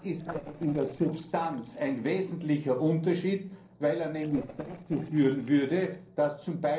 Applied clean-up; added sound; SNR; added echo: neural separator model SepFormer DNS4.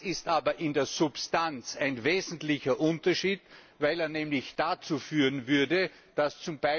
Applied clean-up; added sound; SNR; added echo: none; none; none; none.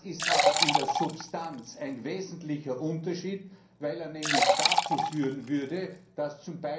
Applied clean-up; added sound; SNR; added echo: none; Liquid; -3 dB; reverberation time 0.6 s.